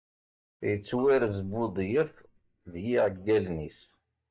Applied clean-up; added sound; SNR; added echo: neural mask model DeepFilterNet 3.